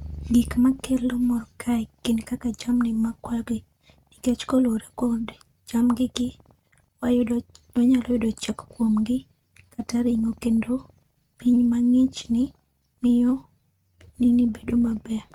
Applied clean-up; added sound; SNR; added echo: neural mask model RNNoise.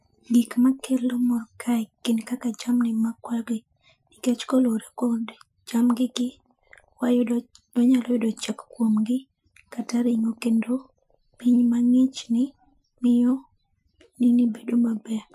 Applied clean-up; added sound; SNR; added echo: classical method Wiener filter.